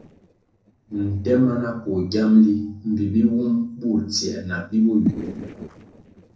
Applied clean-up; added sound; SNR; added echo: neural separator model SepFormer DNS4.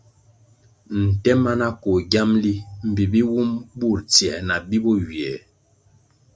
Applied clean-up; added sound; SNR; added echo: none; none; none; none.